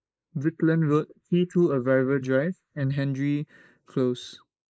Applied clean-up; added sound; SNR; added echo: neural mask model Resemble Enhance denoiser.